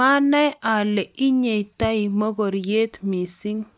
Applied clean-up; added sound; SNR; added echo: none; none; none; none.